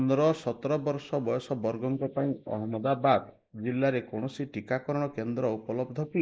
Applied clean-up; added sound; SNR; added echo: neural mask model Resemble Enhance denoiser.